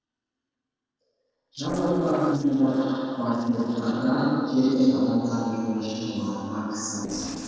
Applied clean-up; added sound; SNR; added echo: neural separator model SepFormer DNS4.